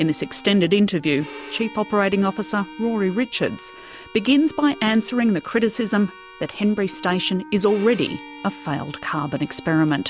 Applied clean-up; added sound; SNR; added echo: none; Bowed string instrument + Wind instrument, woodwind instrument; 19 dB; none.